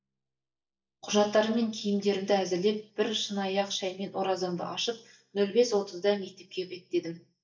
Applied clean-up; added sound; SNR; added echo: neural mask model DeepFilterNet 3.